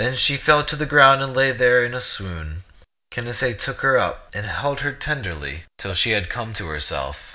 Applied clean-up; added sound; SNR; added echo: none; none; none; none.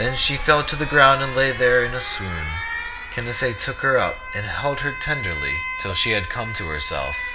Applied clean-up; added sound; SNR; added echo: none; Alarm; 8 dB; none.